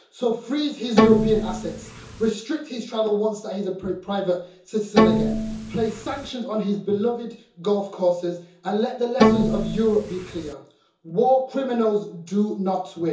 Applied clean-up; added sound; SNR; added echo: none; Bowed string instrument; -3 dB; reverberation time 0.6 s.